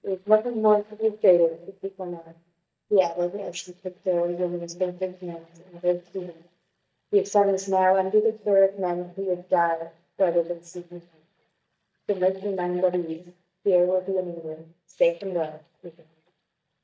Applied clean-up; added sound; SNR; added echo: neural mask model DeepFilterNet 3.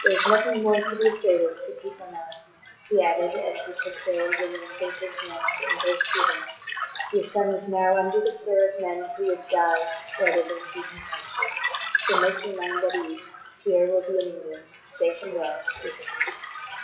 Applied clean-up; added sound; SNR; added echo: classical method WPE with log-MMSE.